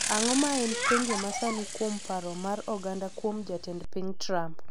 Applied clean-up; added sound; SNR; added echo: none; Bicycle; 1 dB; none.